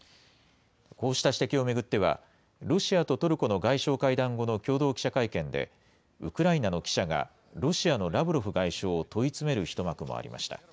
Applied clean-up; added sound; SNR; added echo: none; none; none; none.